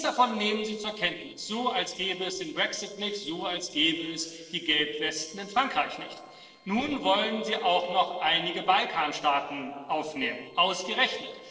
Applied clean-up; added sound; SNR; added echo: neural separator model SepFormer DNS4.